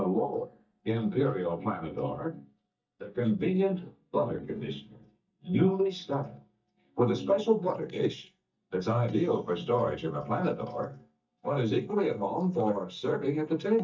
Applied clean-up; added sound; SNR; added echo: neural mask model DeepFilterNet 3.